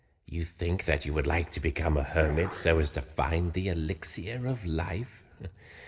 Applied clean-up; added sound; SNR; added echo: none; Dog; 12 dB; reverberation time 2.1 s.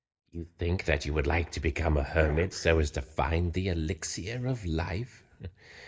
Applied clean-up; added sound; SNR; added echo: neural mask model DeepFilterNet 3.